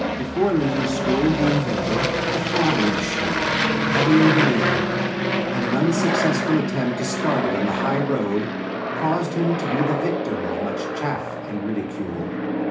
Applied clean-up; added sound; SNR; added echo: none; Aircraft; -1 dB; reverberation time 0.4 s.